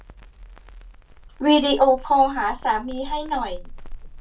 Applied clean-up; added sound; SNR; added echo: none; Crackle; 13 dB; reverberation time 0.2 s.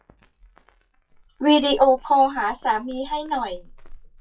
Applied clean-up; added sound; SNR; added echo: classical method WPE with log-MMSE.